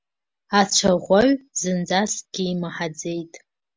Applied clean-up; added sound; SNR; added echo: none; none; none; none.